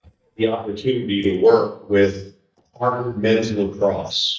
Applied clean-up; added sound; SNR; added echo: neural mask model DeepFilterNet 3.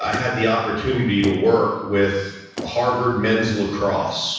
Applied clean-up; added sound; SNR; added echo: none; Motor vehicle (road); 17 dB; reverberation time 1.1 s.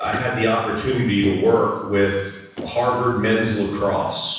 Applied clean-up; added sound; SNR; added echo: neural separator model SepFormer DNS4.